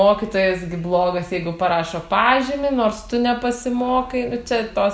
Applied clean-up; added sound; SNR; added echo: none; none; none; none.